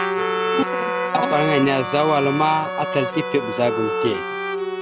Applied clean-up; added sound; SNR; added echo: none; Trumpet + Bowed string instrument; 2 dB; none.